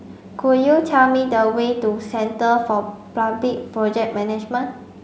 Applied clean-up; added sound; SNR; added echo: none; none; none; none.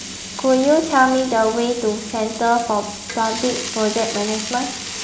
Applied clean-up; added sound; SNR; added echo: none; Frying (food); 10 dB; none.